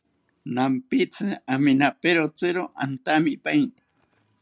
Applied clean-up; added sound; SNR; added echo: none; none; none; none.